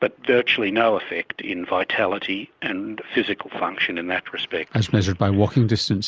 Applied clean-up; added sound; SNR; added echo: none; none; none; none.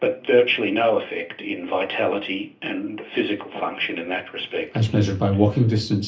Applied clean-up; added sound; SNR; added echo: none; none; none; reverberation time 0.3 s.